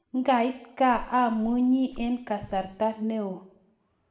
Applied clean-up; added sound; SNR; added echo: none; Walk, footsteps; 17 dB; reverberation time 0.7 s.